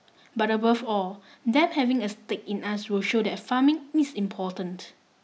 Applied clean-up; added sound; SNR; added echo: none; none; none; none.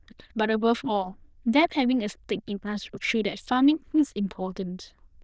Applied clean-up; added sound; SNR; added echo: neural diffusion model UNIVERSE++.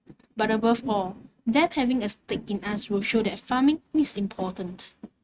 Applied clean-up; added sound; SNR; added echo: neural mask model RNNoise.